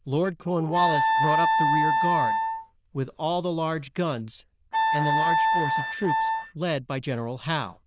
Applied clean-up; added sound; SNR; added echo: neural diffusion model UNIVERSE++.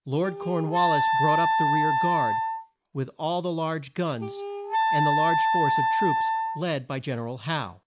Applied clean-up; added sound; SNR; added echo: none; Wind instrument, woodwind instrument; -3 dB; none.